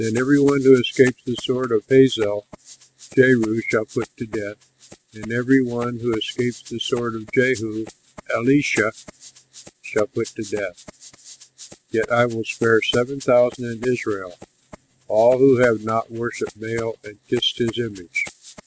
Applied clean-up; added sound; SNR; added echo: neural mask model RNNoise.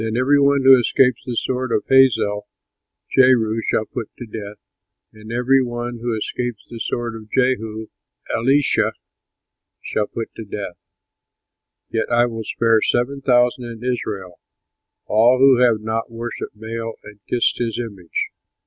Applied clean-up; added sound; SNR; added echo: none; none; none; none.